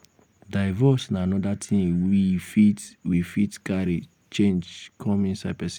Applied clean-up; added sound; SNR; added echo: none; none; none; none.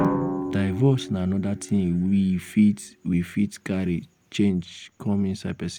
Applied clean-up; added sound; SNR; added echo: none; Drum; 9 dB; none.